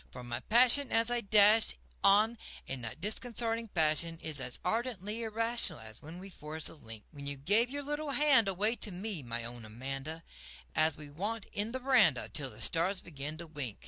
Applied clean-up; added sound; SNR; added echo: none; none; none; none.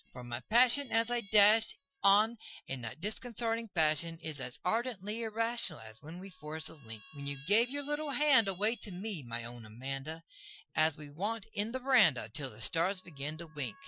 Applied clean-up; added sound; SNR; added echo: classical method Wiener filter.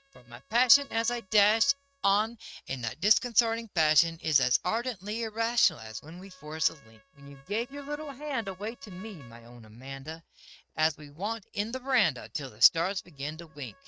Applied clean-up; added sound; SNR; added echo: neural mask model RNNoise.